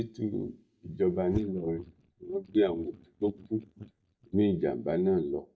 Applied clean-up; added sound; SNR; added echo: neural mask model DeepFilterNet 3.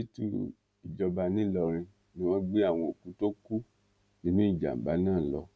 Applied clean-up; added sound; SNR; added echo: none; none; none; none.